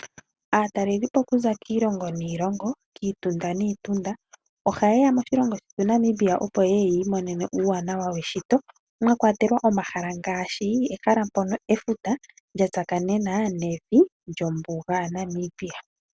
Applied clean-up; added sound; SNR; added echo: none; none; none; none.